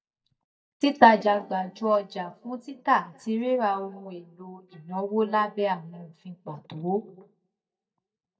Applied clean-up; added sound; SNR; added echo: neural mask model DeepFilterNet 3.